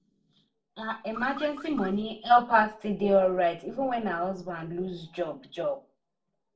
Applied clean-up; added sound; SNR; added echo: neural separator model SepFormer DNS4.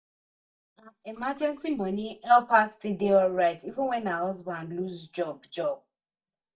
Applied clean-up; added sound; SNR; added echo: neural mask model DeepFilterNet 3.